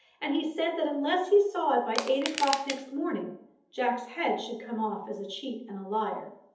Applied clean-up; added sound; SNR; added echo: none; Crushing; 7 dB; reverberation time 0.7 s.